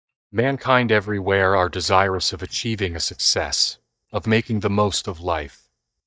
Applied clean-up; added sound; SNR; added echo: neural mask model DeepFilterNet 3.